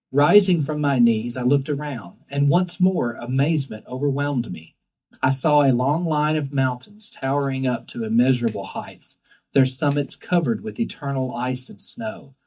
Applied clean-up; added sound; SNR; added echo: neural mask model DeepFilterNet 3.